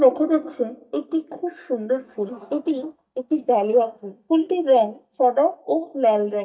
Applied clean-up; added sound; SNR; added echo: neural mask model DeepFilterNet 3.